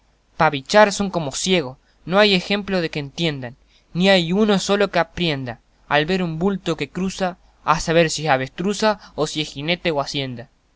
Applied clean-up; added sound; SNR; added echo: none; none; none; none.